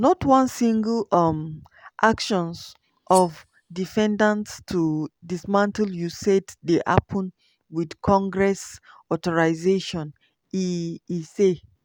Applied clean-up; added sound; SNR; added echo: none; Cutlery, silverware; 18 dB; none.